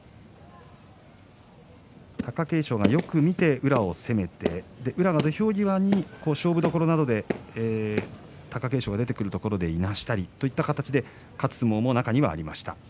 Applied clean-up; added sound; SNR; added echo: none; none; none; none.